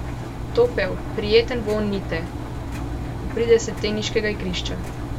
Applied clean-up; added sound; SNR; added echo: none; Engine; 5 dB; none.